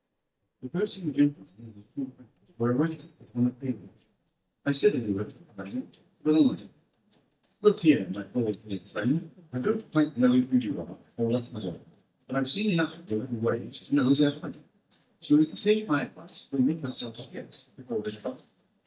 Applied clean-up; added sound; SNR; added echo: neural mask model DeepFilterNet 3.